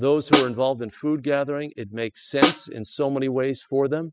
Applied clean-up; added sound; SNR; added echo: classical method spectral subtraction.